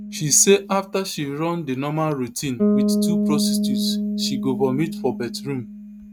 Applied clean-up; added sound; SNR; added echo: neural mask model RNNoise.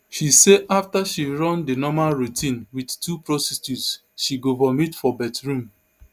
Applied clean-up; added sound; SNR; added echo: none; none; none; none.